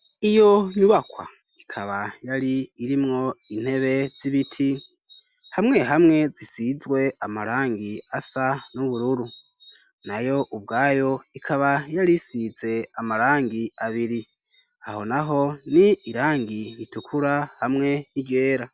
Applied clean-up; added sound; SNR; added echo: none; none; none; none.